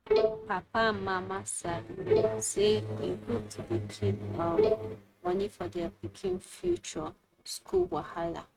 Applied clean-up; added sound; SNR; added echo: neural mask model RNNoise.